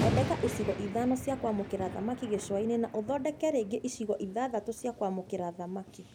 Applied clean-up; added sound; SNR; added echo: none; Thunder; 6 dB; none.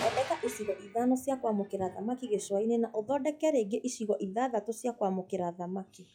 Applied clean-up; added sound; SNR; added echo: classical method log-MMSE.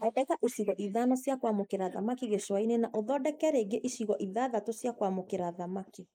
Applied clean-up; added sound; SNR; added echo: neural mask model Resemble Enhance denoiser.